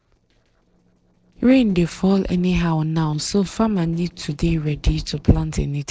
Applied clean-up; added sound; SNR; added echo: neural separator model SepFormer DNS4.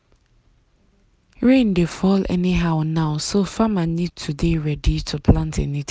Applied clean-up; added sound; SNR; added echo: none; none; none; none.